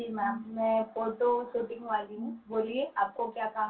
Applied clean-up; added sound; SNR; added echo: none; Brass instrument; 11 dB; reverberation time 0.2 s.